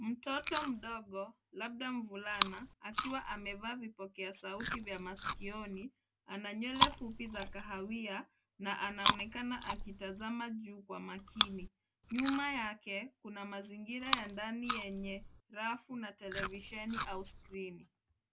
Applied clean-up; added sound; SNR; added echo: none; Chewing, mastication; -2 dB; none.